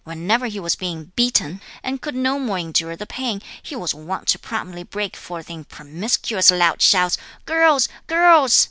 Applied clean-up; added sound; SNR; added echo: none; none; none; none.